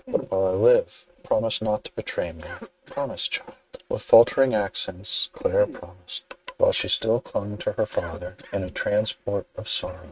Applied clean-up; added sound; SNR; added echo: neural mask model RNNoise.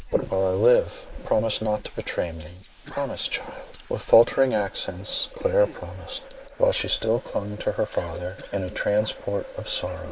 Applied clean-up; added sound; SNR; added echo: neural mask model Resemble Enhance denoiser.